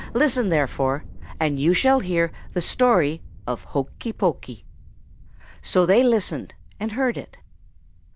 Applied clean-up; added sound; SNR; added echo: none; Thunder; 15 dB; none.